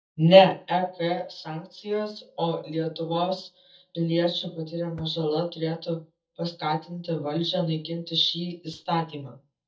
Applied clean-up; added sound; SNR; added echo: neural mask model DeepFilterNet 3.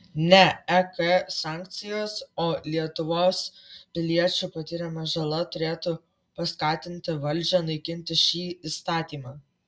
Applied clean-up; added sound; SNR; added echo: none; none; none; none.